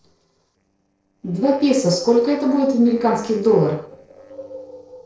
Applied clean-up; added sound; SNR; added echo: neural separator model SepFormer DNS4.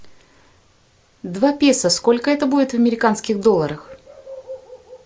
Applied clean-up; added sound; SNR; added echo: none; none; none; none.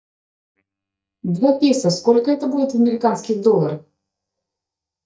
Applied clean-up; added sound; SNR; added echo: neural mask model DeepFilterNet 3.